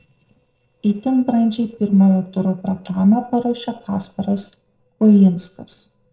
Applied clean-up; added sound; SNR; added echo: neural separator model SepFormer DNS4.